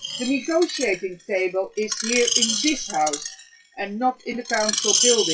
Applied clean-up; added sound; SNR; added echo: classical method WPE with log-MMSE.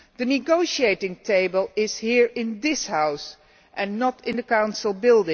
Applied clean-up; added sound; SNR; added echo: none; none; none; none.